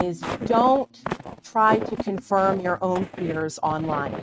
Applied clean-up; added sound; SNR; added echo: neural mask model RNNoise.